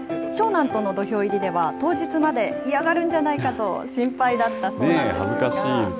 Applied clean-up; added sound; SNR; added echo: none; none; none; none.